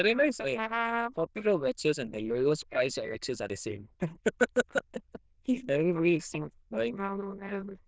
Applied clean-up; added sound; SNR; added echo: neural diffusion model UNIVERSE++.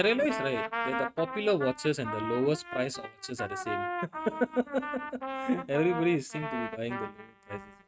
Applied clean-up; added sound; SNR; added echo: neural mask model RNNoise.